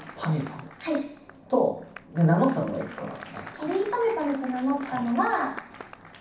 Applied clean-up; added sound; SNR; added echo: none; Applause; 17 dB; reverberation time 0.6 s.